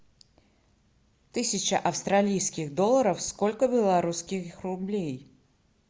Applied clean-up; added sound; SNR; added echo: none; none; none; none.